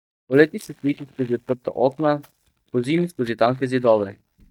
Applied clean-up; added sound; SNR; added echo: neural mask model DeepFilterNet 3.